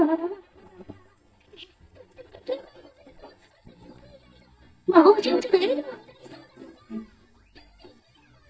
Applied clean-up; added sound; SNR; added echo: neural mask model DeepFilterNet 3.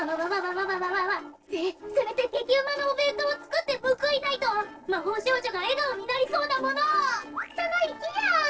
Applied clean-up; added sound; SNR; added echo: neural separator model SepFormer DNS4.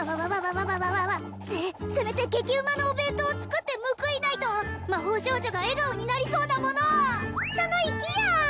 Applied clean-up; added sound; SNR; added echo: none; none; none; none.